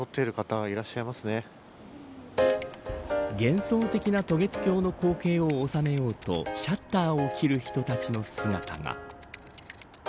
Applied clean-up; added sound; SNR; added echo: none; none; none; none.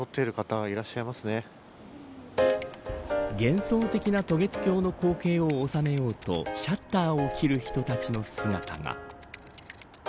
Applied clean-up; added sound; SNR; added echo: none; Subway, metro, underground / Doorbell; 16 dB; none.